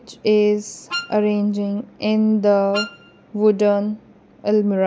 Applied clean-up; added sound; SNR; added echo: none; Wind instrument, woodwind instrument; 11 dB; none.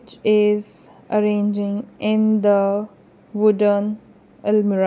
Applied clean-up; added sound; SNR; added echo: none; none; none; none.